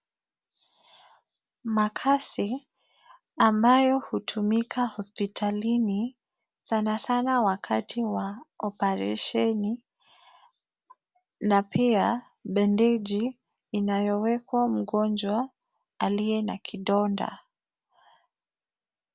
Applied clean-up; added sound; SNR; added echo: none; none; none; none.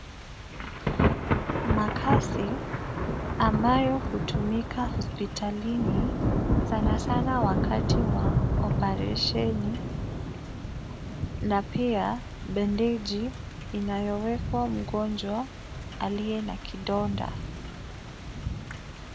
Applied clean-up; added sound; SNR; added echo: none; Thunder / Rain; -1 dB; none.